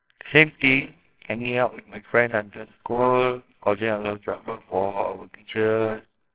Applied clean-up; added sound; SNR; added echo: neural separator model SepFormer WHAMR!.